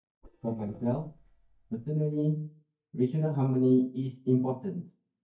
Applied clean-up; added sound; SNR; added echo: neural mask model DeepFilterNet 3.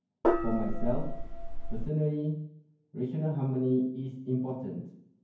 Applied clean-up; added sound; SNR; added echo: none; Gong; -4 dB; reverberation time 0.9 s.